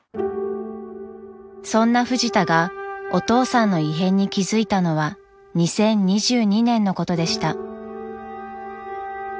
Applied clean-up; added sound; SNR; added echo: none; none; none; none.